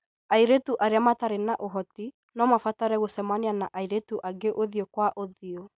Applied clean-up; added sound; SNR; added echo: none; none; none; none.